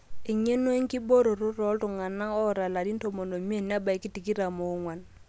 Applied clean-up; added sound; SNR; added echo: none; none; none; none.